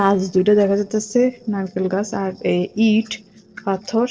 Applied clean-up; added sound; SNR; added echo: neural separator model SepFormer DNS4.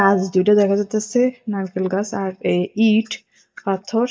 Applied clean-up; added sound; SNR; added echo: neural mask model DeepFilterNet 3.